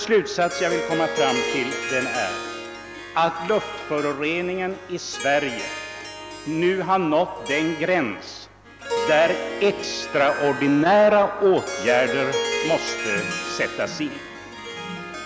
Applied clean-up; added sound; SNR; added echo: none; Harp; 7 dB; none.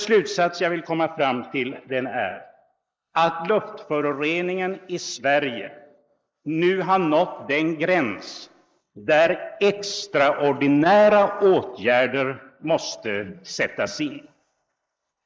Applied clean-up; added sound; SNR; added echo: neural mask model Resemble Enhance denoiser.